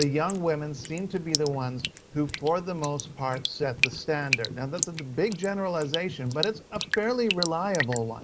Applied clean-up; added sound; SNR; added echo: neural mask model Resemble Enhance denoiser.